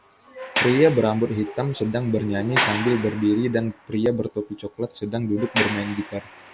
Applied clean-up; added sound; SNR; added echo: none; Sliding door; 8 dB; none.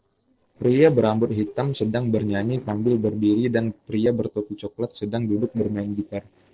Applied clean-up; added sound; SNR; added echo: neural separator model SepFormer DNS4.